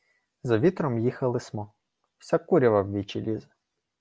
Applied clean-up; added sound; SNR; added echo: none; none; none; none.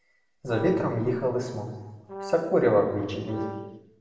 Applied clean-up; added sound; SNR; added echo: none; Brass instrument; 13 dB; reverberation time 1.2 s.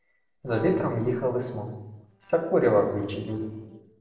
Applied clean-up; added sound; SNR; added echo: neural separator model SepFormer DNS4.